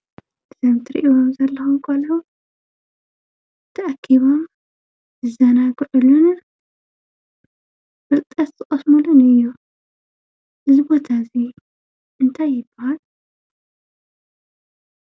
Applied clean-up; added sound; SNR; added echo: none; none; none; none.